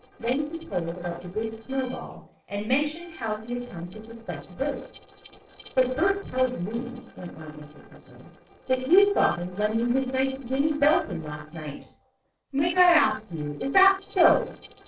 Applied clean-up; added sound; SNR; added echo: neural separator model SepFormer DNS4.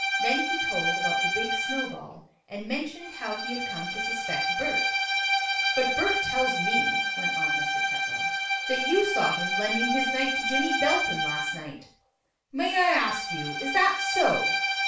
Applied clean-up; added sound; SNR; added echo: none; Bowed string instrument; -3 dB; reverberation time 0.4 s.